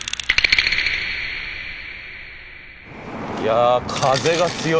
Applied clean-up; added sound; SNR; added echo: none; none; none; none.